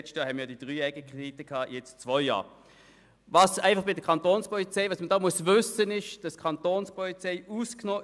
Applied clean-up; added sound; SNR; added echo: none; none; none; none.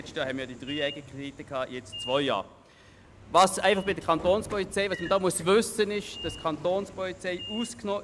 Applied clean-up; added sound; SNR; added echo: none; Sliding door / Train; 15 dB; none.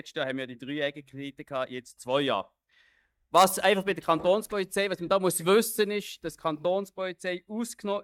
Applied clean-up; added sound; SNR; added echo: neural mask model DeepFilterNet 3.